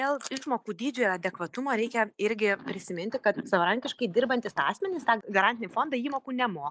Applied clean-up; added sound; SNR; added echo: neural mask model Resemble Enhance denoiser.